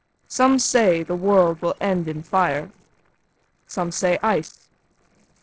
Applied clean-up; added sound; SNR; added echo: neural separator model SepFormer DNS4.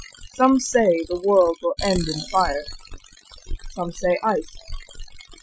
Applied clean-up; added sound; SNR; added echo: classical method Wiener filter.